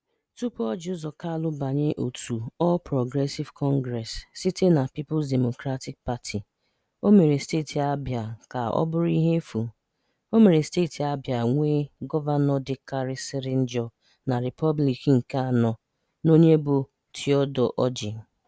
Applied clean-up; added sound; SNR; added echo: none; none; none; none.